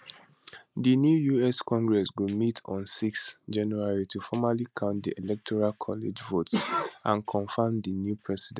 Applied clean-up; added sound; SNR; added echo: none; none; none; none.